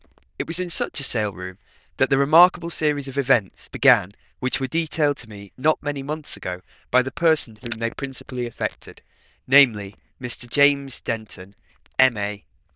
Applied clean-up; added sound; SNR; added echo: neural diffusion model UNIVERSE++.